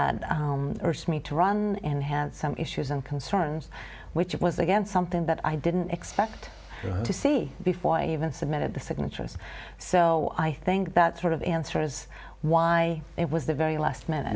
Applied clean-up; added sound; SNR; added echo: none; none; none; none.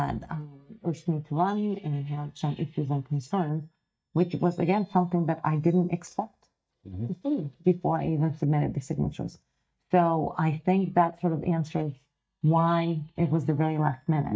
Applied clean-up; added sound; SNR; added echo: neural mask model DeepFilterNet 3.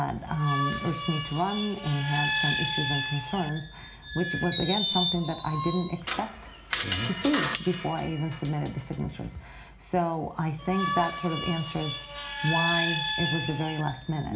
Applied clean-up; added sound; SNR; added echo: none; Screech; 0 dB; reverberation time 0.4 s.